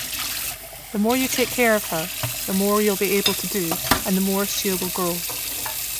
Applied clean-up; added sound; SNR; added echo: none; Sink (filling or washing) / Water tap, faucet; 2 dB; none.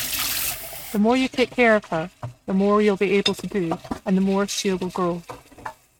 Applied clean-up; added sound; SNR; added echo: neural mask model RNNoise.